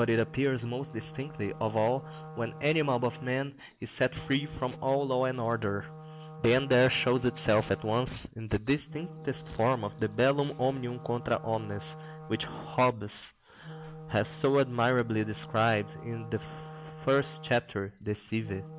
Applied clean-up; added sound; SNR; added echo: none; Wind instrument, woodwind instrument; 15 dB; none.